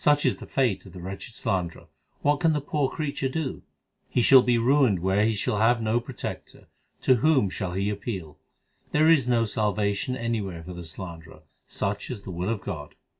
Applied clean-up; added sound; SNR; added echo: none; none; none; none.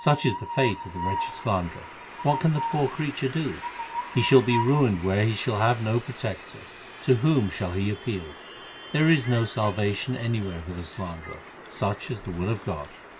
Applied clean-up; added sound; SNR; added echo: none; Train; 11 dB; none.